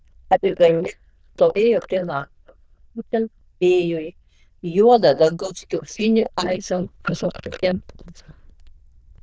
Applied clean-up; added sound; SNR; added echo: neural diffusion model UNIVERSE++.